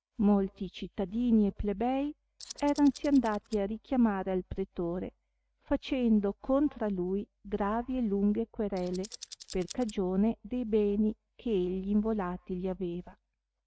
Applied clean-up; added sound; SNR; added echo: neural mask model RNNoise.